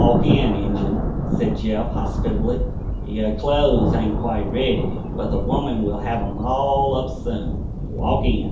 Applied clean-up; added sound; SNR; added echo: none; Thunder; -1 dB; reverberation time 0.5 s.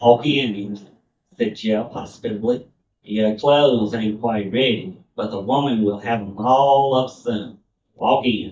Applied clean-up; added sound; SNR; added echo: neural mask model DeepFilterNet 3.